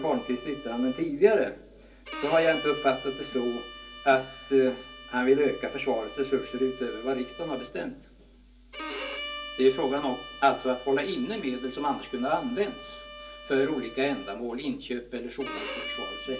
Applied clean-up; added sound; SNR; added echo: none; Bowed string instrument; 13 dB; reverberation time 0.3 s.